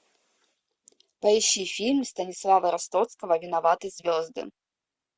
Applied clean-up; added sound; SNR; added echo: none; none; none; none.